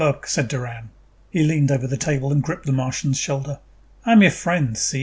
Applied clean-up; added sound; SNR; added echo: none; none; none; none.